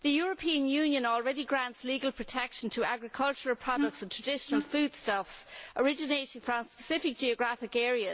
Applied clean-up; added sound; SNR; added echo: none; Wind instrument, woodwind instrument; 3 dB; none.